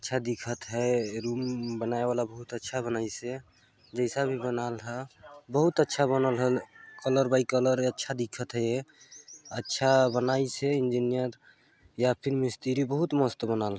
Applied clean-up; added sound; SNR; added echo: none; none; none; none.